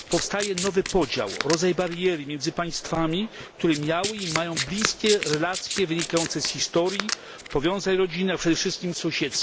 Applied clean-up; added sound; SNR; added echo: none; Domestic sounds, home sounds; 9 dB; none.